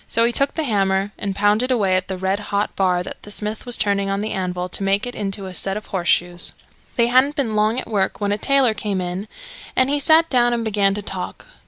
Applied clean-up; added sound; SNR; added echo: none; none; none; none.